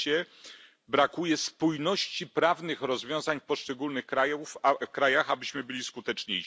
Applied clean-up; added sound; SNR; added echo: none; none; none; none.